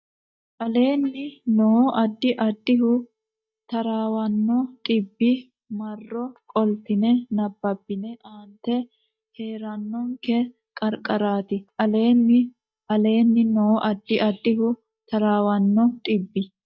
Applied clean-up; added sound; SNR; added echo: neural mask model DeepFilterNet 3.